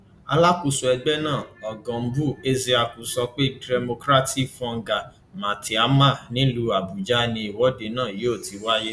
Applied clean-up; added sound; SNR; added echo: none; none; none; none.